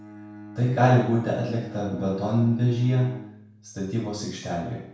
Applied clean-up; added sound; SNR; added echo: none; Bowed string instrument; 17 dB; reverberation time 0.7 s.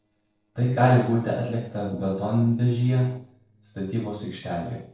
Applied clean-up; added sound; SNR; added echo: neural separator model SepFormer DNS4.